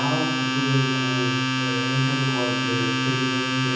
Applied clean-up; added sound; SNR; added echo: none; Domestic sounds, home sounds; -4 dB; reverberation time 0.8 s.